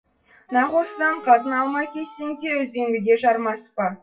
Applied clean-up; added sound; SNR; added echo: classical method WPE with log-MMSE.